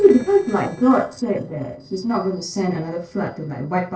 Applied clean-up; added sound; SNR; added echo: neural separator model SepFormer DNS4.